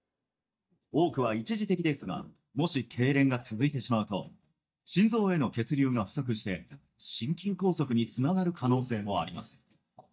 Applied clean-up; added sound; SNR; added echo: neural mask model DeepFilterNet 3.